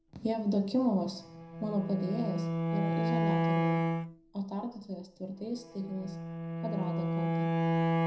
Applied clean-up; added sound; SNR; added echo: none; Bowed string instrument; -2 dB; reverberation time 0.5 s.